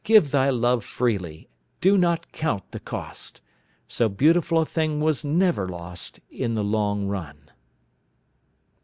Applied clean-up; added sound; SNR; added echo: none; none; none; none.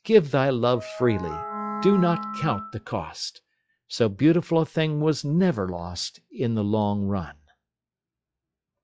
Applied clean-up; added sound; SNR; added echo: classical method log-MMSE.